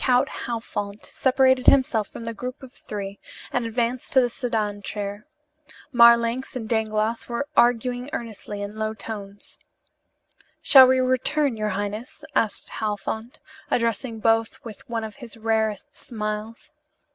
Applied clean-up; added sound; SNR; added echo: none; none; none; none.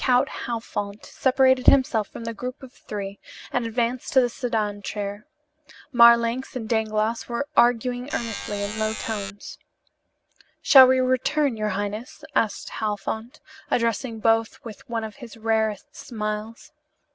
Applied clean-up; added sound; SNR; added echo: none; Alarm; 9 dB; none.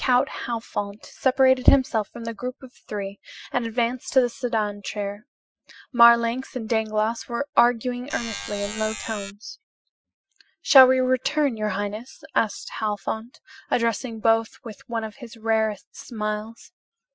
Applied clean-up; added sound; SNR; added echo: classical method Wiener filter.